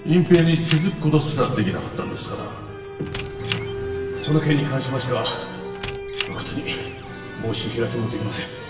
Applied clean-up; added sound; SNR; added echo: none; Squeak; 15 dB; reverberation time 1.1 s.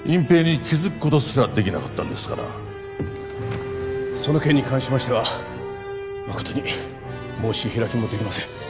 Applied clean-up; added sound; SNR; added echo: none; none; none; none.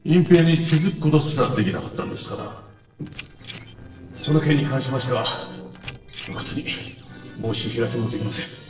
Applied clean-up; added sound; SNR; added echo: neural separator model SepFormer DNS4.